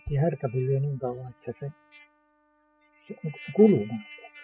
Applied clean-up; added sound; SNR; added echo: classical method spectral subtraction.